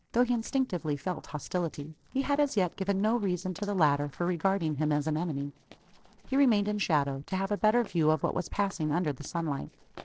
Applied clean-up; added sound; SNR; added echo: neural separator model SepFormer DNS4.